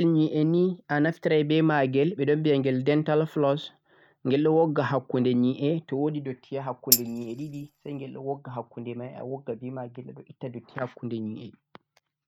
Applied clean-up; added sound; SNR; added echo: neural mask model RNNoise.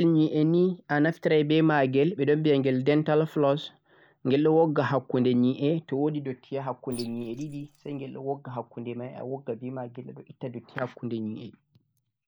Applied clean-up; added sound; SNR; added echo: neural mask model Resemble Enhance denoiser.